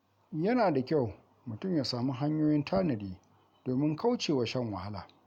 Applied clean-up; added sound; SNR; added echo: none; none; none; none.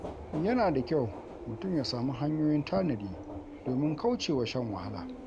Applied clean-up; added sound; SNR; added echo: none; Subway, metro, underground; 12 dB; none.